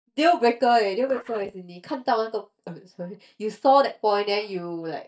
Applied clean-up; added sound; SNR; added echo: neural mask model DeepFilterNet 3.